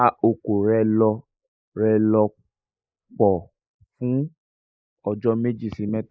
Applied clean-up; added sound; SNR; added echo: neural mask model Resemble Enhance denoiser.